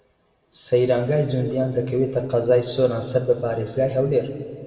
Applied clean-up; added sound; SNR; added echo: none; none; none; reverberation time 2.1 s.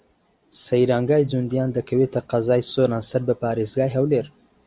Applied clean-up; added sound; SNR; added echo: none; none; none; none.